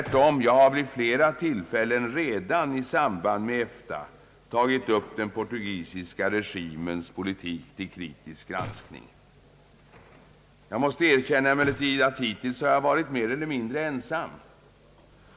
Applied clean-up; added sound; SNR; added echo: none; Gunshot, gunfire; 18 dB; none.